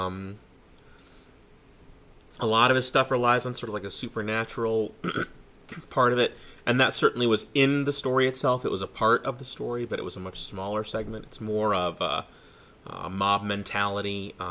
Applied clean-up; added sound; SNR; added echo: none; none; none; none.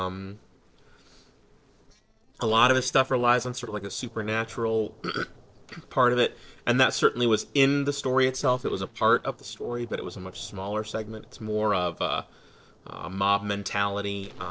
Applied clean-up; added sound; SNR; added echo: neural separator model SepFormer DNS4.